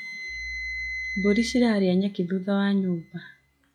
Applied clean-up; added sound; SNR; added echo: classical method log-MMSE.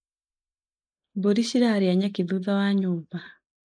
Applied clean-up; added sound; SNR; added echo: neural mask model Resemble Enhance denoiser.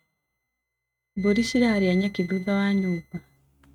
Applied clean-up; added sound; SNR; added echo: neural mask model RNNoise.